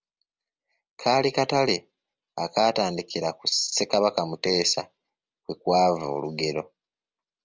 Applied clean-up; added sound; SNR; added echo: none; none; none; none.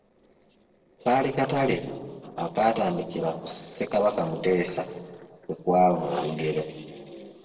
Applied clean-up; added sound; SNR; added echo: neural separator model SepFormer DNS4.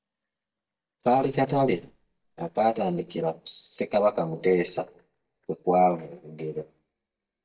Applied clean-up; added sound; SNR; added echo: neural mask model DeepFilterNet 3.